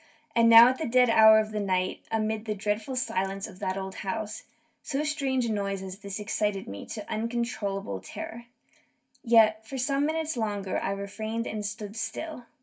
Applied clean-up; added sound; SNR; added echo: none; none; none; reverberation time 0.2 s.